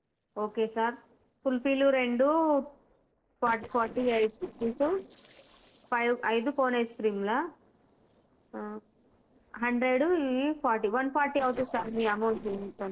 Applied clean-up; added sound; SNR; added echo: neural separator model SepFormer DNS4.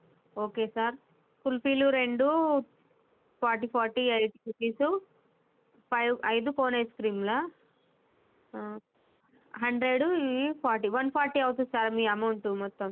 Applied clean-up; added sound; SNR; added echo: none; none; none; none.